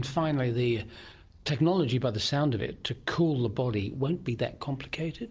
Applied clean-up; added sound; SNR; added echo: none; none; none; none.